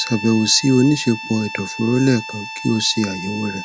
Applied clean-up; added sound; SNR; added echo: none; Harmonica; 12 dB; none.